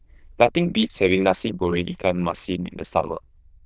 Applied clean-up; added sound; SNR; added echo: neural diffusion model UNIVERSE++.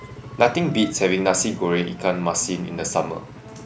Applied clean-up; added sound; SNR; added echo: none; Engine; 16 dB; none.